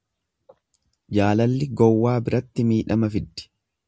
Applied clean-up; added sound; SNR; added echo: none; none; none; none.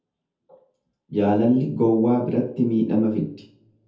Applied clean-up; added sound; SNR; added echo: none; none; none; reverberation time 0.5 s.